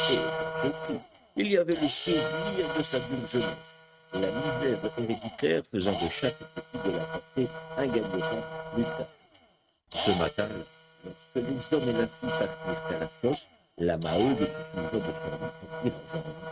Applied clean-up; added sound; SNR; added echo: neural mask model RNNoise.